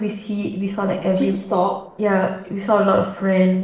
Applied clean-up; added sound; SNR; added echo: neural separator model SepFormer DNS4.